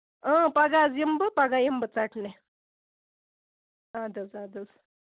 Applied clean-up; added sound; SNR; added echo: none; none; none; none.